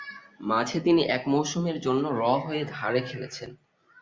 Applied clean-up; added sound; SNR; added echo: none; none; none; none.